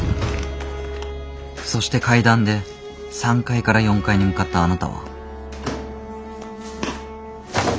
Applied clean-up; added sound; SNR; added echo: none; none; none; none.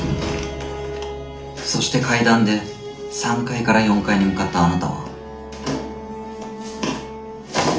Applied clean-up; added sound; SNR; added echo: none; none; none; reverberation time 0.4 s.